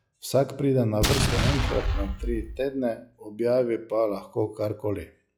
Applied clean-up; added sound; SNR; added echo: classical method log-MMSE.